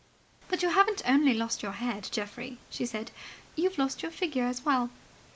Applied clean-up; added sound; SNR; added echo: none; none; none; none.